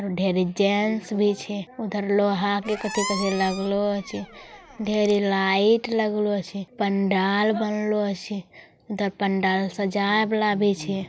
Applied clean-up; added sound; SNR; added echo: none; Squeak; 12 dB; none.